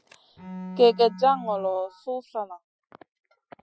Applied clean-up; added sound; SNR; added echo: classical method Wiener filter.